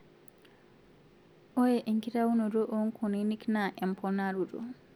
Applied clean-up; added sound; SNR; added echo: none; none; none; none.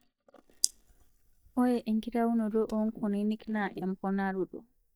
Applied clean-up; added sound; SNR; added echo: neural mask model DeepFilterNet 3.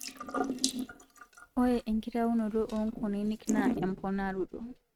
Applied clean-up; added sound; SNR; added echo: neural mask model RNNoise.